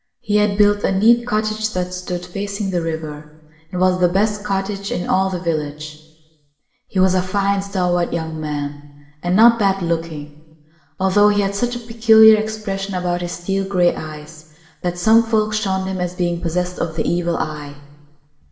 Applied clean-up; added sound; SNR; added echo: none; none; none; reverberation time 0.9 s.